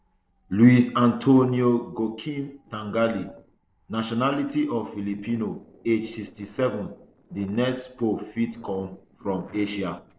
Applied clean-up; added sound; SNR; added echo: neural separator model SepFormer DNS4.